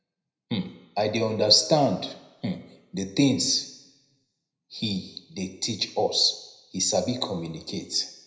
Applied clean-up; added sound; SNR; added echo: none; none; none; reverberation time 0.8 s.